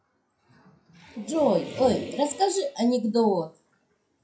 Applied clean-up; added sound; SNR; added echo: classical method WPE with log-MMSE.